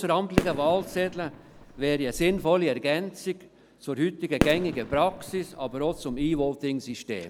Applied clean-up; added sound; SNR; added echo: none; Fireworks; 6 dB; none.